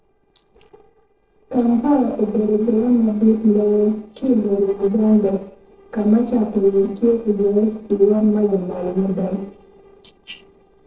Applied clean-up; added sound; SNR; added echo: neural separator model SepFormer DNS4.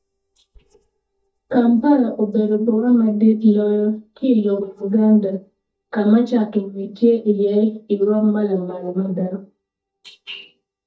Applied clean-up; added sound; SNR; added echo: neural mask model DeepFilterNet 3.